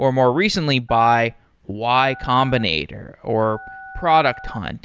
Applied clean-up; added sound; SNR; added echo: none; Telephone; 20 dB; none.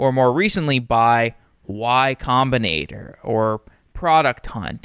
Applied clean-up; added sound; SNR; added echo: none; none; none; none.